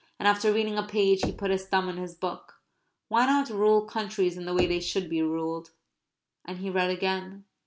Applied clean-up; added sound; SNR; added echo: none; Knock / Wood; 14 dB; none.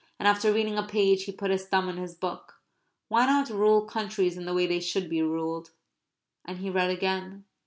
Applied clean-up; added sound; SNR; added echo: none; none; none; none.